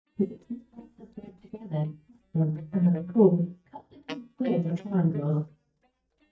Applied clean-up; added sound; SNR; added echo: neural mask model DeepFilterNet 3.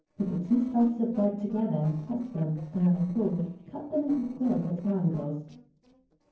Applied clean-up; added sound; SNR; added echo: neural separator model SepFormer DNS4.